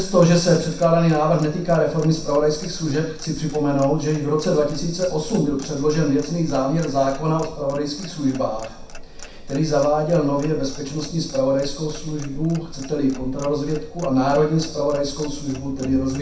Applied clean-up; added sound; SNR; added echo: none; Clock; 13 dB; reverberation time 0.6 s.